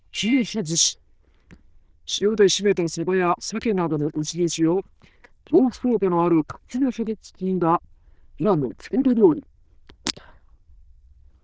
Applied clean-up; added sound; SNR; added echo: neural diffusion model UNIVERSE++.